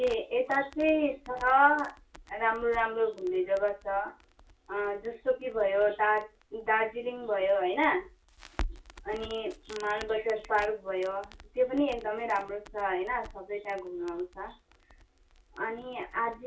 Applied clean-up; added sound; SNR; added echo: none; Crackle; 18 dB; reverberation time 0.2 s.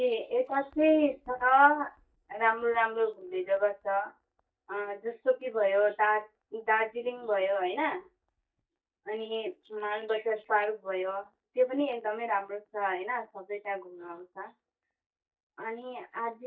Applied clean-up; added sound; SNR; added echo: neural mask model DeepFilterNet 3.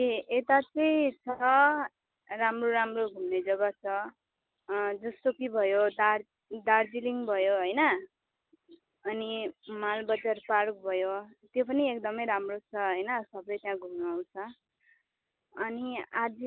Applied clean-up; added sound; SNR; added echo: none; none; none; none.